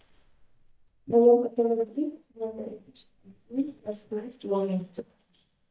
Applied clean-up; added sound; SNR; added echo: neural mask model DeepFilterNet 3.